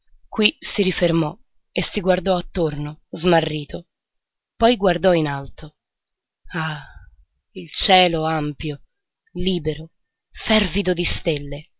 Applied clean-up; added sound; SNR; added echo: none; none; none; none.